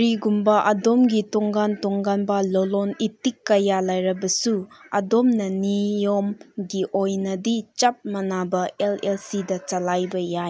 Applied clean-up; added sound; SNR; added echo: none; none; none; none.